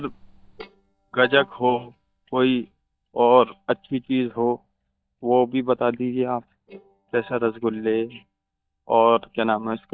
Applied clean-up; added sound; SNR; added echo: neural mask model DeepFilterNet 3.